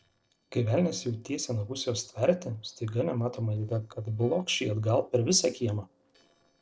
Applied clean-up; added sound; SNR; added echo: neural separator model SepFormer DNS4.